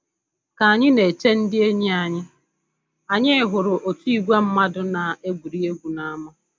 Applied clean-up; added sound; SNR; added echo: none; none; none; none.